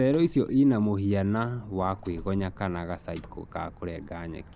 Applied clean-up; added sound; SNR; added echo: none; Squeak; 19 dB; none.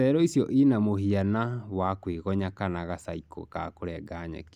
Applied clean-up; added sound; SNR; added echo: none; none; none; none.